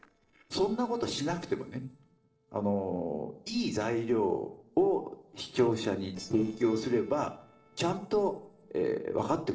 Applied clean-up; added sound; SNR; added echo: neural separator model SepFormer DNS4.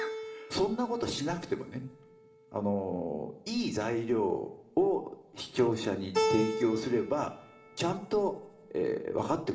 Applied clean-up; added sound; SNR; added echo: none; Keyboard (musical); 8 dB; reverberation time 1.2 s.